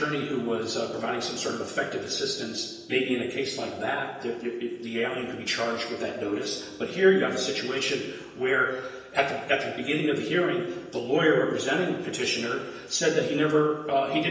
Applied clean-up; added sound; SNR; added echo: none; none; none; reverberation time 1.0 s.